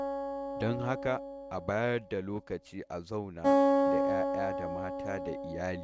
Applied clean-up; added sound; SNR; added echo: none; Acoustic guitar; -4 dB; none.